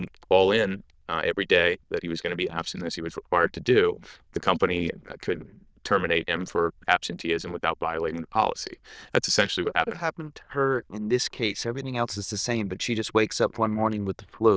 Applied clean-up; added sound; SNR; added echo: neural diffusion model UNIVERSE++.